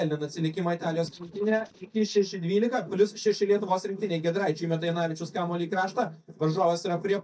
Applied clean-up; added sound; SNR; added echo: neural mask model DeepFilterNet 3.